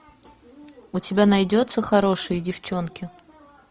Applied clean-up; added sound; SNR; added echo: none; none; none; none.